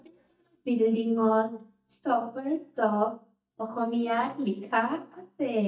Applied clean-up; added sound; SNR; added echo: neural mask model DeepFilterNet 3.